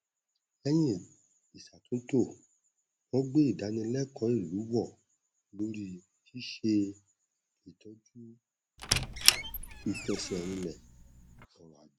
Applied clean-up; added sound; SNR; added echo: none; Squeak; -1 dB; none.